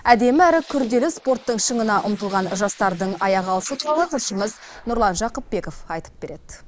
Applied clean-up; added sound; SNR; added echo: neural mask model Resemble Enhance denoiser.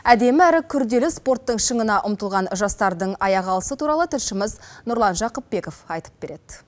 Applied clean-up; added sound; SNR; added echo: none; none; none; none.